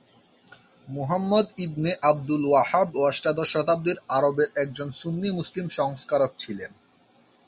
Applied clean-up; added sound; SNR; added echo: none; none; none; none.